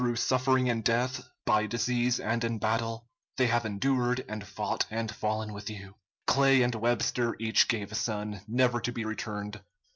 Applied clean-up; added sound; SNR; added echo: none; none; none; none.